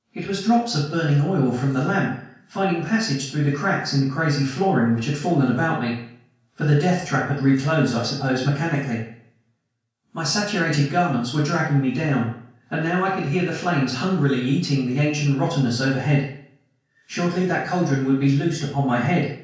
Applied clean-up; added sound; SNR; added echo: none; none; none; reverberation time 0.5 s.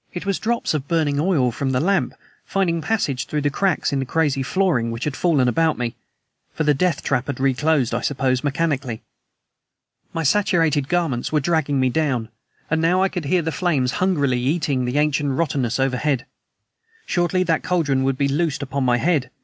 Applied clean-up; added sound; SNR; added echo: none; none; none; none.